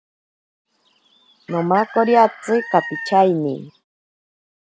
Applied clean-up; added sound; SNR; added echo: none; Chicken, rooster; 14 dB; none.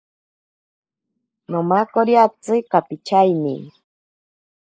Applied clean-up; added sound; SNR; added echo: neural mask model Resemble Enhance denoiser.